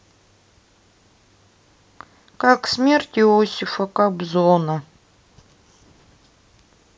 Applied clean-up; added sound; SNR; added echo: none; none; none; none.